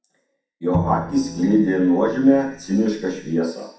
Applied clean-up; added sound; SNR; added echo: none; Bowed string instrument; 10 dB; reverberation time 0.7 s.